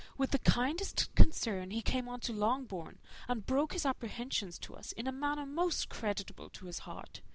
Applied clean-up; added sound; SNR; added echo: none; none; none; none.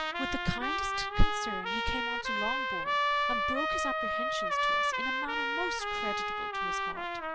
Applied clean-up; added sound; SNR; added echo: none; Trumpet; -4 dB; none.